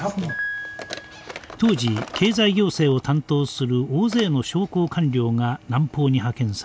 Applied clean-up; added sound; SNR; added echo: none; Piano; 13 dB; none.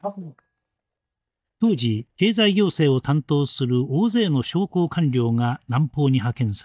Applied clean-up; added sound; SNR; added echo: neural mask model DeepFilterNet 3.